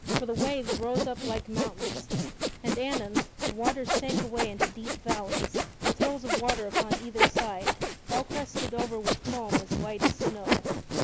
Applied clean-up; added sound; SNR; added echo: none; Sawing; -5 dB; none.